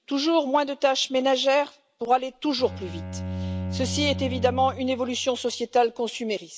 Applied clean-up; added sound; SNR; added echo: none; Bowed string instrument; 9 dB; none.